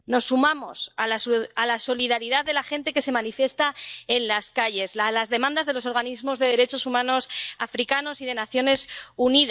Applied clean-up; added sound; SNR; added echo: neural mask model DeepFilterNet 3.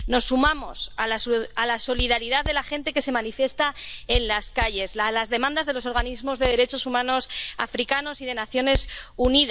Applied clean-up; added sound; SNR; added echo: none; Hands; 10 dB; none.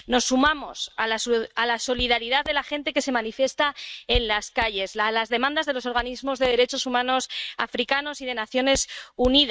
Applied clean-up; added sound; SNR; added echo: neural mask model RNNoise.